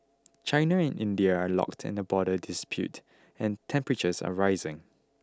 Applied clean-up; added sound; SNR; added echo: none; none; none; none.